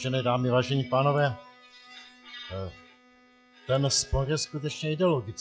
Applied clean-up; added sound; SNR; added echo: classical method log-MMSE.